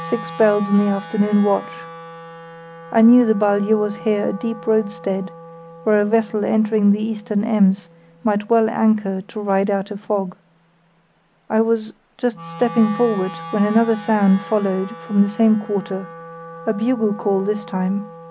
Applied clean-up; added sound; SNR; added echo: none; Wind instrument, woodwind instrument; 17 dB; none.